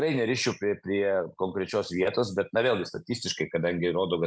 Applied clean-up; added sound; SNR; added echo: none; none; none; none.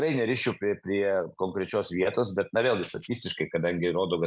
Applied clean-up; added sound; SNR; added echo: none; Tambourine; 10 dB; none.